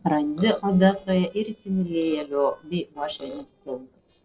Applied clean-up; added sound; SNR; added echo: neural separator model SepFormer DNS4.